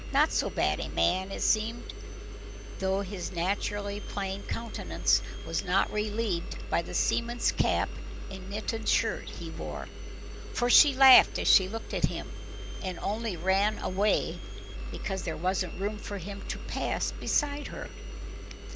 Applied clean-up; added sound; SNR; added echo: none; Engine; 6 dB; none.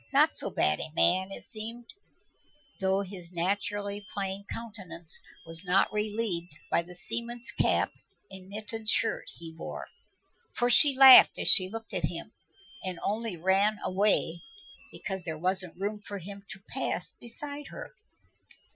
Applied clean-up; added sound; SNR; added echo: classical method Wiener filter.